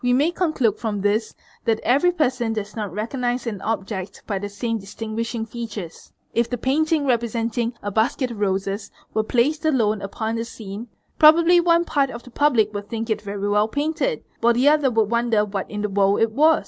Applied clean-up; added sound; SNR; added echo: none; none; none; none.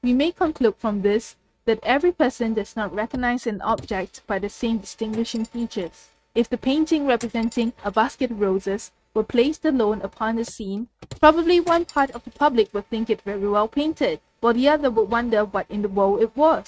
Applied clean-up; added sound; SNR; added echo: neural mask model RNNoise.